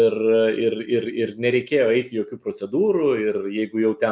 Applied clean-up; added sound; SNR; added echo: none; none; none; none.